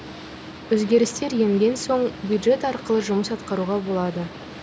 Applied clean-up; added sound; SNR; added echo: none; Boat, Water vehicle; 15 dB; none.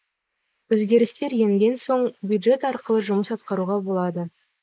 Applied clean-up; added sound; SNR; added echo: neural mask model Resemble Enhance denoiser.